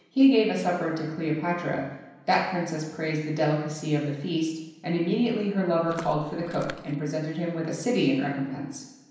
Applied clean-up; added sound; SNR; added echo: none; Walk, footsteps; 15 dB; reverberation time 0.9 s.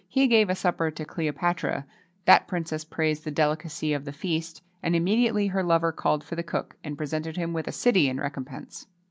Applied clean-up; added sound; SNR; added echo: none; none; none; none.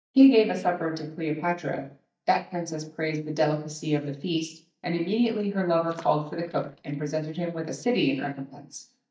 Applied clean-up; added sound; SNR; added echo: neural mask model DeepFilterNet 3.